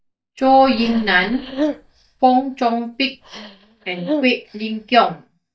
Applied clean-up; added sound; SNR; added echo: neural mask model DeepFilterNet 3.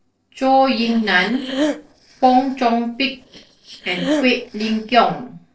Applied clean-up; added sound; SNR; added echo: neural separator model SepFormer DNS4.